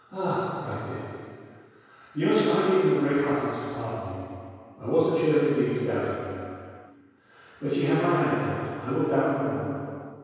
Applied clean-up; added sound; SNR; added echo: none; none; none; reverberation time 2.2 s.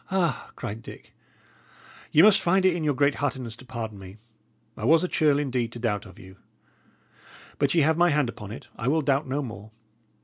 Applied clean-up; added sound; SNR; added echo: none; none; none; none.